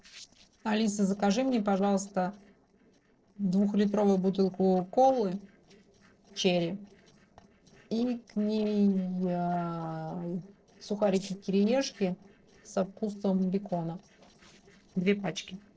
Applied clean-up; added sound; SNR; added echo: neural separator model SepFormer DNS4.